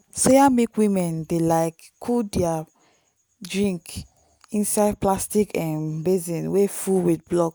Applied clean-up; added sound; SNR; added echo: none; none; none; none.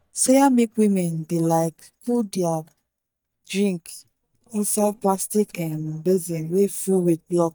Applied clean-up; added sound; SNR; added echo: neural mask model DeepFilterNet 3.